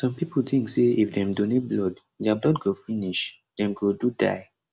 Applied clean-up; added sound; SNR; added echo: none; none; none; none.